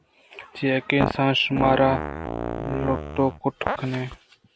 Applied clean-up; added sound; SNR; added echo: none; Fart; 4 dB; none.